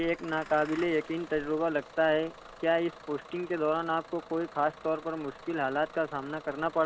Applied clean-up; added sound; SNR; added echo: none; Engine starting / Bus; 17 dB; none.